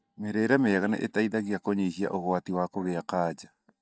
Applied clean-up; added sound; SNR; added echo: neural mask model DeepFilterNet 3.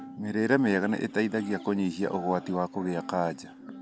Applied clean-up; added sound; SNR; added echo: none; Wind instrument, woodwind instrument; 16 dB; none.